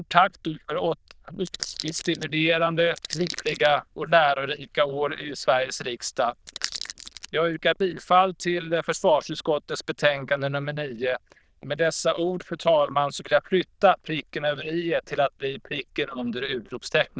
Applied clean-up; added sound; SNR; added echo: neural diffusion model UNIVERSE++.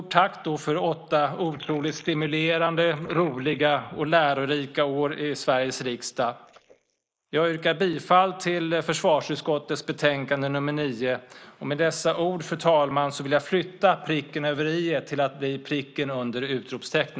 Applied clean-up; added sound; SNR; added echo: neural mask model Resemble Enhance denoiser.